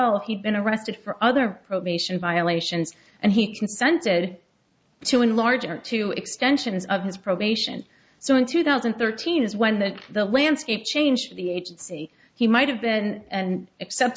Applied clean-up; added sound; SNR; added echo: none; none; none; none.